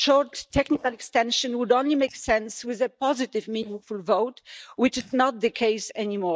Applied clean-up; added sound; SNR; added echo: neural mask model DeepFilterNet 3.